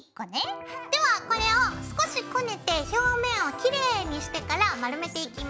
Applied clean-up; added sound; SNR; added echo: none; Electric guitar; 15 dB; none.